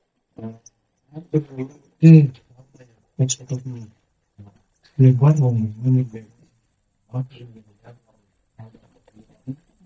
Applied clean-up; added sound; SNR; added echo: neural mask model DeepFilterNet 3.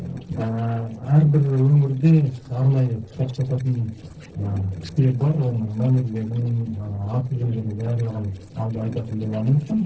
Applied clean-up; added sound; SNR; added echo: neural separator model SepFormer DNS4.